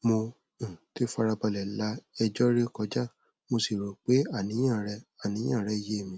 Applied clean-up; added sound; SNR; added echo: none; none; none; none.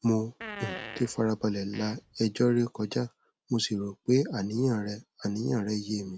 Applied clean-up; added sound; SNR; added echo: none; Fart; 13 dB; none.